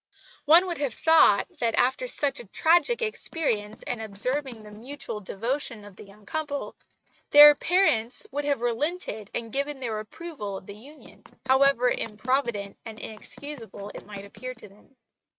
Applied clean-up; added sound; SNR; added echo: neural mask model RNNoise.